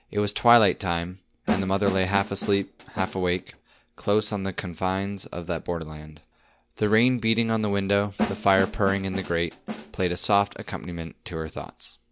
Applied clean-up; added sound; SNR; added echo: none; Snare drum; 7 dB; none.